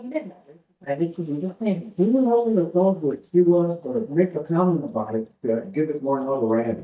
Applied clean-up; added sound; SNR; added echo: neural mask model DeepFilterNet 3.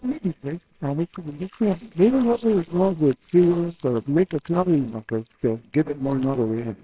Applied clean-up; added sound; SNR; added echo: neural separator model SepFormer WHAMR!.